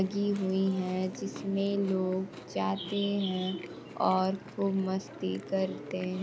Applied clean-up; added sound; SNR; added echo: none; Chewing, mastication; 13 dB; none.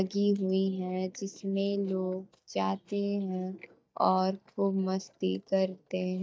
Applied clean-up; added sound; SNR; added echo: neural mask model DeepFilterNet 3.